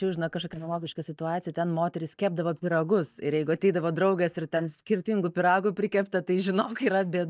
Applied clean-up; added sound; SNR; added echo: neural mask model DeepFilterNet 3.